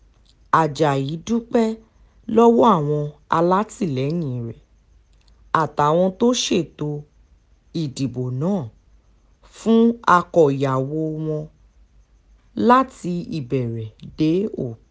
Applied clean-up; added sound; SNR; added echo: none; none; none; none.